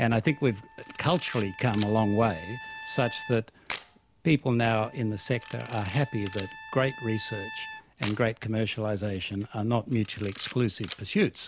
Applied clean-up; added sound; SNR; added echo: none; Trumpet + Camera; 14 dB; none.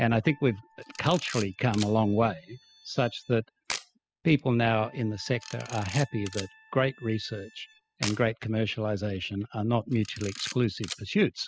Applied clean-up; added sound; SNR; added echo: classical method spectral subtraction.